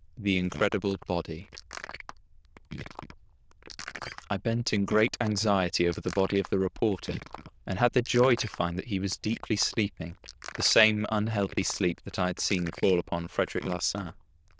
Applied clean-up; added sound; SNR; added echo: neural diffusion model UNIVERSE++.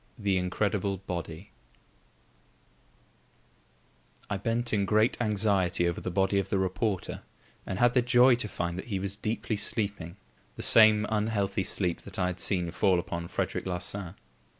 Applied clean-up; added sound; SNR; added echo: none; none; none; none.